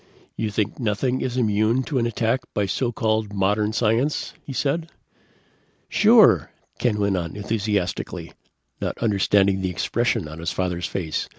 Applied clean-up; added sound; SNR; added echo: none; none; none; none.